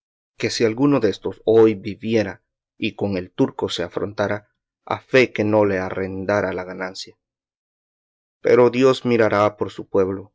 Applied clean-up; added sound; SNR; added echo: none; none; none; none.